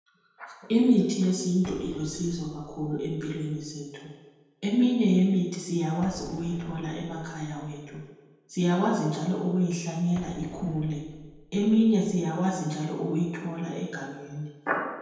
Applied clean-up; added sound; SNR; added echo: none; Explosion; 19 dB; reverberation time 1.1 s.